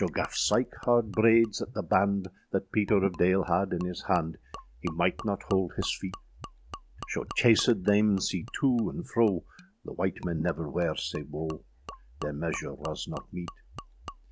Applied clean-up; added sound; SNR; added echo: none; Gurgling / Liquid; 17 dB; none.